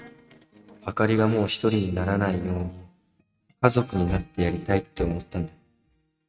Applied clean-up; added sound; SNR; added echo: neural mask model RNNoise.